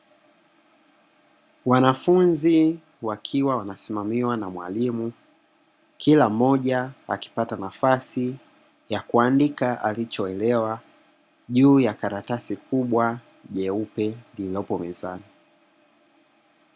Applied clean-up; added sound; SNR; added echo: none; none; none; none.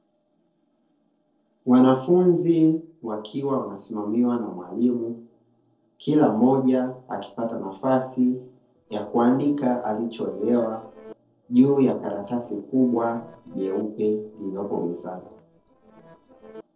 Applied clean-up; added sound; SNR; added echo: neural separator model SepFormer DNS4.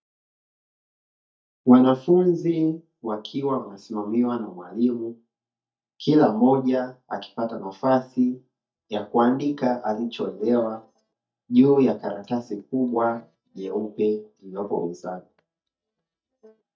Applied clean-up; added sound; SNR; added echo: neural mask model DeepFilterNet 3.